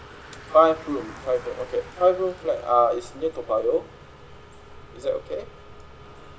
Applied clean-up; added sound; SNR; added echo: none; Bicycle; 19 dB; none.